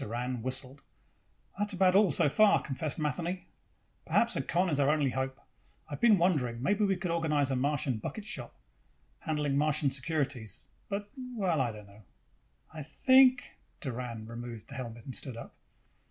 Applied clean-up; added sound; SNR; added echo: none; none; none; none.